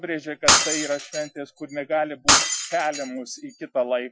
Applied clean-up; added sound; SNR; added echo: classical method Wiener filter.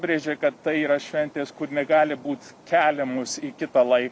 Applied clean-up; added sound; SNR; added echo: none; none; none; none.